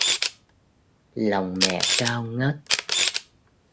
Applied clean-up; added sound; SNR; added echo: none; Camera; -2 dB; none.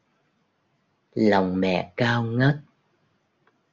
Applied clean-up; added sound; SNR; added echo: none; none; none; none.